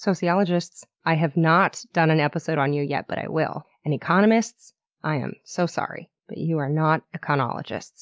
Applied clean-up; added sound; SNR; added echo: none; none; none; none.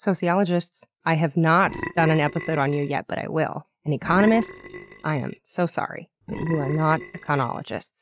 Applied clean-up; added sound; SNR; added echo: neural mask model RNNoise.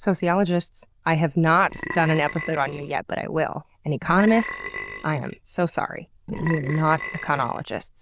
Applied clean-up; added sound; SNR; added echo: neural diffusion model UNIVERSE++.